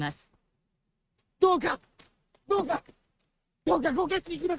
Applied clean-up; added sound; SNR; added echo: neural mask model RNNoise.